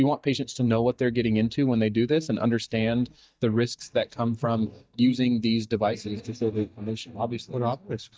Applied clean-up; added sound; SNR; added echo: neural mask model DeepFilterNet 3.